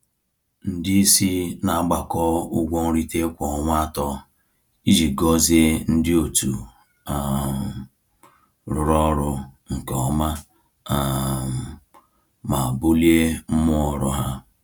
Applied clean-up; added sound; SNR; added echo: none; none; none; none.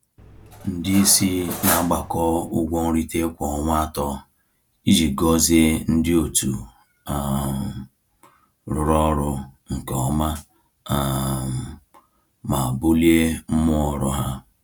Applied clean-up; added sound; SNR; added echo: none; Cutlery, silverware; 8 dB; none.